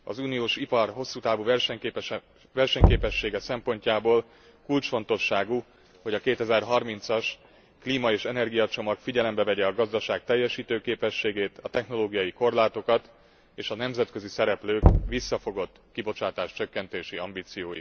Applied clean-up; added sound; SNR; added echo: none; Knock; -1 dB; none.